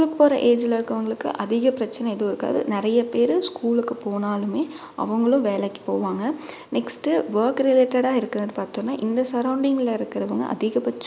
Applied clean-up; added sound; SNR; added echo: none; none; none; none.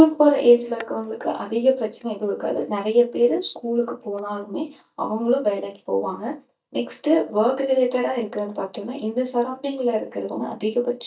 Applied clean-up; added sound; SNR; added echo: neural mask model DeepFilterNet 3.